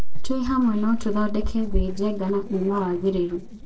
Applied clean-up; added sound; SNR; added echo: neural separator model SepFormer DNS4.